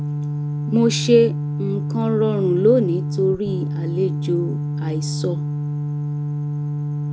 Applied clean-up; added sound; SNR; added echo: none; Organ; 2 dB; none.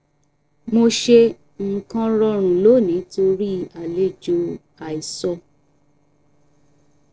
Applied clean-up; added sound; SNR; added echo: neural separator model SepFormer DNS4.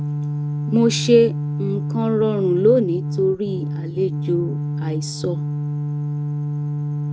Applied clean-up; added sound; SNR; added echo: neural mask model RNNoise.